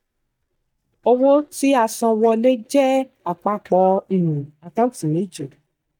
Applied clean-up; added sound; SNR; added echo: neural mask model DeepFilterNet 3.